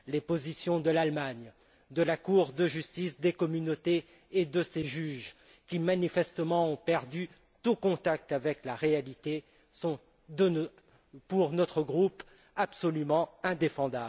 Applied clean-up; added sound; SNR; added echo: none; none; none; none.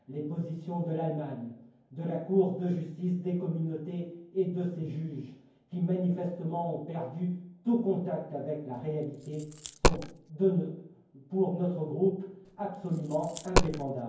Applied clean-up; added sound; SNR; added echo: none; Coin (dropping); -1 dB; reverberation time 0.9 s.